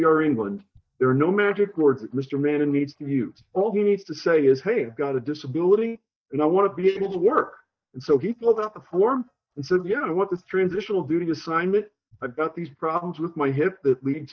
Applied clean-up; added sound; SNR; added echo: neural mask model DeepFilterNet 3.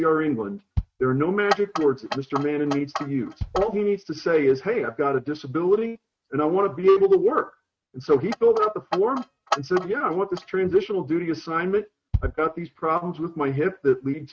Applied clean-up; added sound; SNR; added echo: neural mask model RNNoise.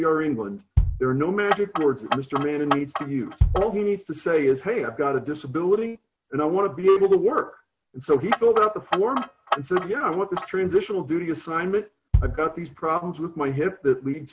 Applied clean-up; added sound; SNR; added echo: none; Bass drum + Clock; 4 dB; none.